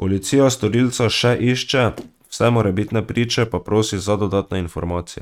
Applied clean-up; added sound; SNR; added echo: neural mask model RNNoise.